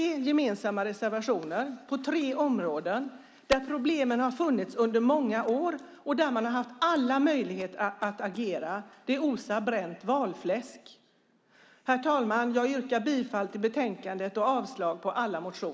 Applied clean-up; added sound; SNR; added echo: none; none; none; none.